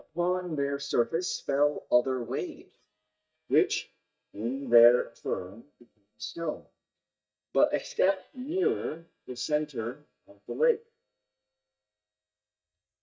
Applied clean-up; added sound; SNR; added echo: neural mask model DeepFilterNet 3.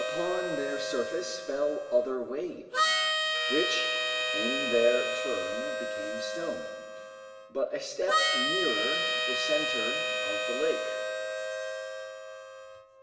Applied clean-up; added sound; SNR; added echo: none; Harmonica; -2 dB; reverberation time 2.1 s.